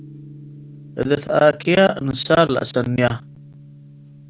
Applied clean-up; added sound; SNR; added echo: none; Gong; 20 dB; none.